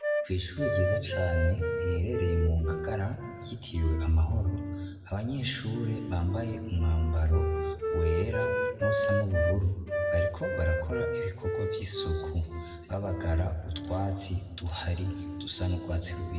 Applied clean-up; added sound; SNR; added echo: none; Wind instrument, woodwind instrument; 4 dB; reverberation time 1.4 s.